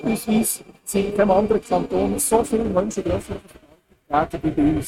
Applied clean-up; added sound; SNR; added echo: neural mask model RNNoise.